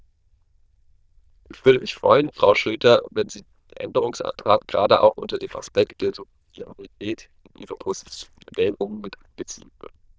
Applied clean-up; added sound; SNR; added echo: neural diffusion model UNIVERSE++.